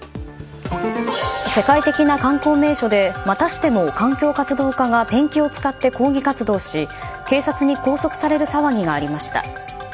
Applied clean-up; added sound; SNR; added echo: none; Wind instrument, woodwind instrument + Wind instrument, woodwind instrument; 16 dB; none.